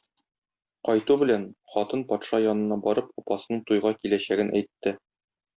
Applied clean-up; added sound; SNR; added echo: none; none; none; none.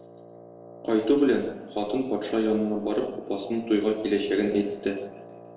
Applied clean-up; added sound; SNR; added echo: none; Wind instrument, woodwind instrument; 20 dB; reverberation time 0.8 s.